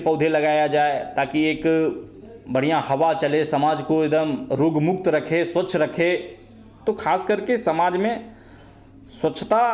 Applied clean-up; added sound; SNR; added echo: none; none; none; none.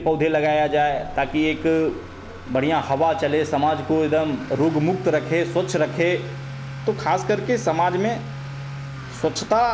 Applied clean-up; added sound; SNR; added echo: none; Accelerating, revving, vroom / Motor vehicle (road); 12 dB; none.